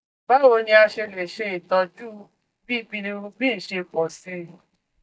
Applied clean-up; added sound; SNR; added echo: neural mask model DeepFilterNet 3.